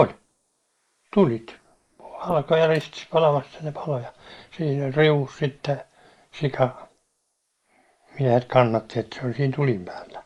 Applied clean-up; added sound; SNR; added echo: neural mask model Resemble Enhance denoiser.